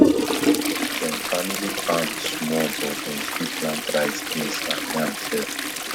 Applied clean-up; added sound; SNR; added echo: none; Toilet flush; -4 dB; none.